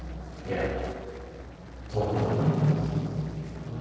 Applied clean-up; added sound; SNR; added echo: neural separator model SepFormer DNS4.